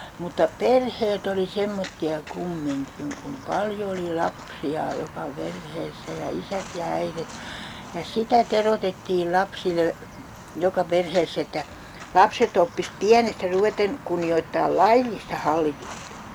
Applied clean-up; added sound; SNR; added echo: none; Walk, footsteps; 16 dB; none.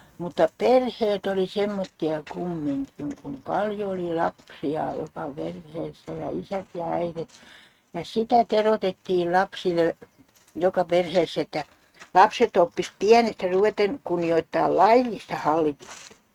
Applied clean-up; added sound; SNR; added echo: neural mask model RNNoise.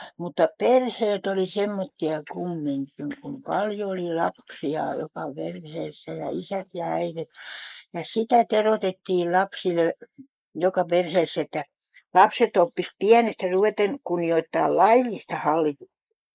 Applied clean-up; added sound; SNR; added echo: neural mask model Resemble Enhance denoiser.